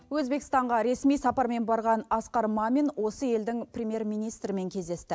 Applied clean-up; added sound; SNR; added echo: none; none; none; none.